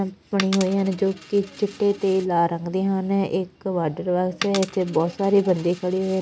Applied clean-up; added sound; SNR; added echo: none; Coin (dropping); 16 dB; none.